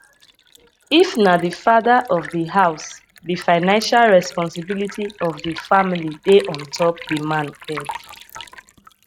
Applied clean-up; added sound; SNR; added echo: neural mask model RNNoise.